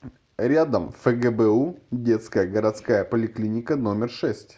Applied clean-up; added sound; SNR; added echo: none; none; none; none.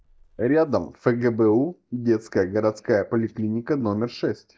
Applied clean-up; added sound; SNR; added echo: neural mask model DeepFilterNet 3.